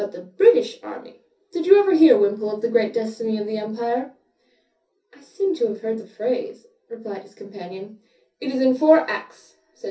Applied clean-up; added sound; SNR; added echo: none; none; none; reverberation time 0.3 s.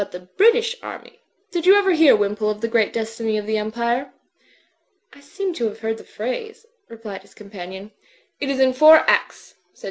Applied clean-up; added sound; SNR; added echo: none; none; none; none.